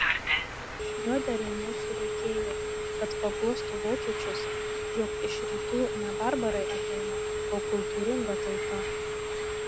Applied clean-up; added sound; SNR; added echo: none; Telephone; -3 dB; none.